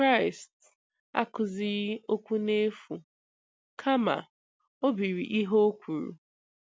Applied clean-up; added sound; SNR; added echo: none; none; none; none.